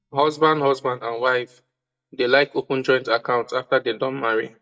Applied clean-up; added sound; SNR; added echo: neural mask model DeepFilterNet 3.